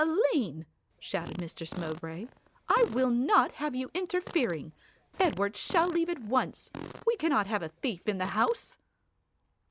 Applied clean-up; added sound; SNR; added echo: none; Fart; 17 dB; none.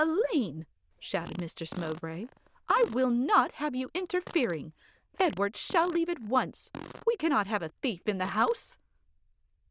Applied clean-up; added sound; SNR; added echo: neural diffusion model UNIVERSE++.